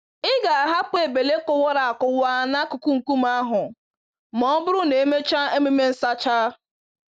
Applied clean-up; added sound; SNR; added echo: none; none; none; none.